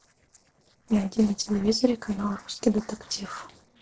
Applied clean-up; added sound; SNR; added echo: neural separator model SepFormer DNS4.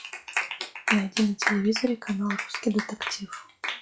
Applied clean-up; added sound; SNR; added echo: classical method log-MMSE.